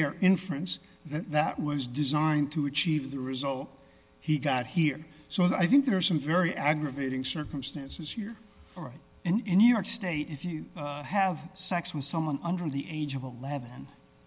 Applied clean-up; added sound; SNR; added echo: none; none; none; none.